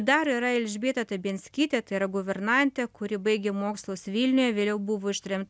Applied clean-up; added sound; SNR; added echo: none; none; none; none.